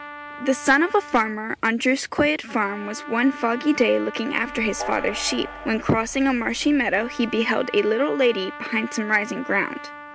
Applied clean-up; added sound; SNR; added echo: none; Trumpet + Train; 14 dB; none.